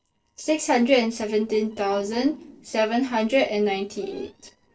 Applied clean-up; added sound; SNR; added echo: neural separator model SepFormer DNS4.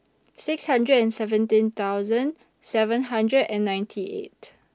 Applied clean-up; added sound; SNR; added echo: none; none; none; none.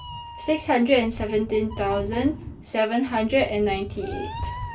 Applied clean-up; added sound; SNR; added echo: none; Meow; 11 dB; reverberation time 0.2 s.